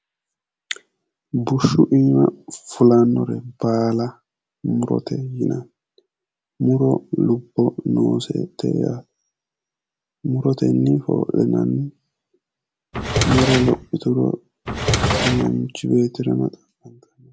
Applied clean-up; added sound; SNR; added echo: none; Drawer open or close; 0 dB; none.